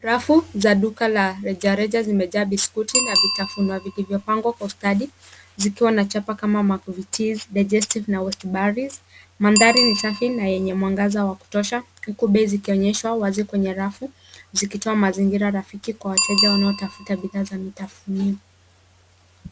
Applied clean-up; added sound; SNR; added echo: none; Bicycle bell; 8 dB; none.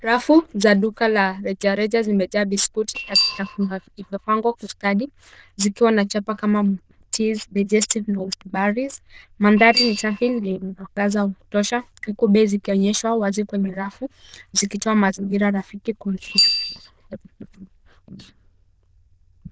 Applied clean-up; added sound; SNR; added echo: neural diffusion model UNIVERSE++.